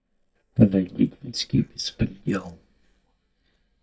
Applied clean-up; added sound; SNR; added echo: neural mask model DeepFilterNet 3.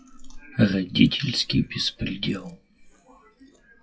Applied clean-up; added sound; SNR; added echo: classical method WPE with log-MMSE.